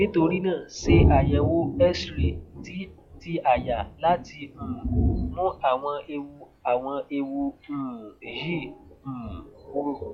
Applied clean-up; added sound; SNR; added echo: classical method log-MMSE.